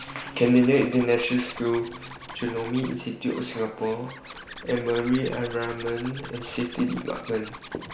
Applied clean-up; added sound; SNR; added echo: none; Zipper (clothing); 15 dB; none.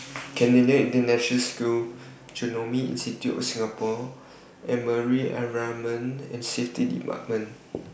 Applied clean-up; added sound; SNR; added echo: none; none; none; none.